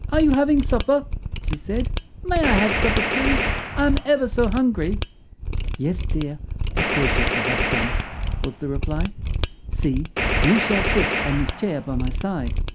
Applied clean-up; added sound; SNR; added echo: none; Gunshot, gunfire + Mechanisms; -1 dB; none.